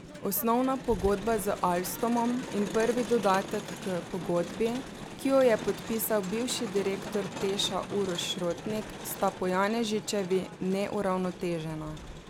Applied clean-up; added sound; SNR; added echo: none; Crowd; 11 dB; none.